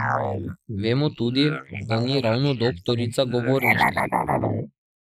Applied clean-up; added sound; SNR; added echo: neural mask model Resemble Enhance denoiser.